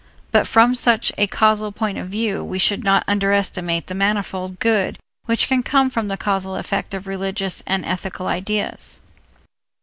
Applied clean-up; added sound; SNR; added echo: none; none; none; none.